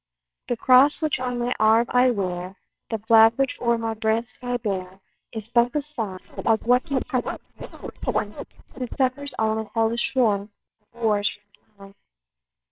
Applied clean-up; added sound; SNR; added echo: neural separator model SepFormer WHAMR!.